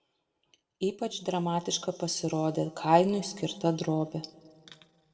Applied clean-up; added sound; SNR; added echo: none; none; none; reverberation time 1.1 s.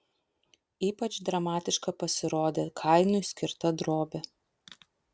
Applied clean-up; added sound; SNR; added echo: none; none; none; none.